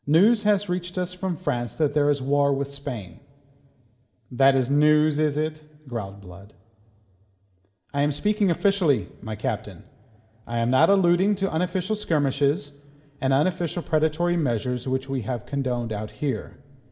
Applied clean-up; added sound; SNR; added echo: none; none; none; reverberation time 1.2 s.